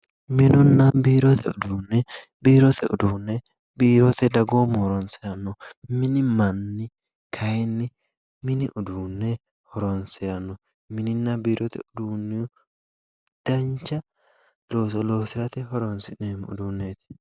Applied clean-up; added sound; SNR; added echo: none; none; none; none.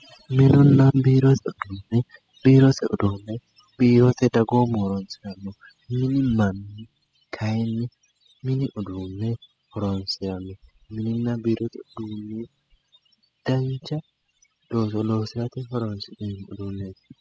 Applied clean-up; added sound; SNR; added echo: classical method spectral subtraction.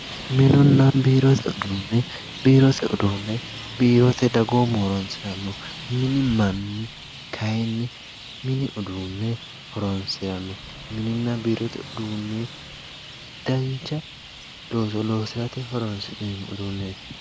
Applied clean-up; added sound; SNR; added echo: none; Traffic noise, roadway noise; 15 dB; none.